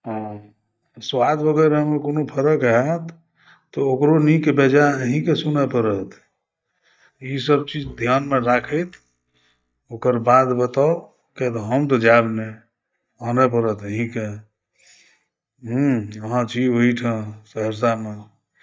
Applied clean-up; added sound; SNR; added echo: neural mask model DeepFilterNet 3.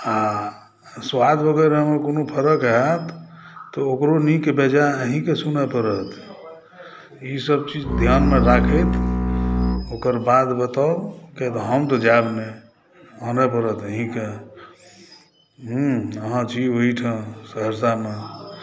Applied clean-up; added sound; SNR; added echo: none; Bowed string instrument; -1 dB; none.